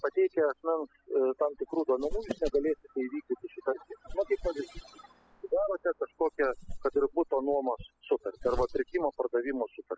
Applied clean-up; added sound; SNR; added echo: classical method spectral subtraction.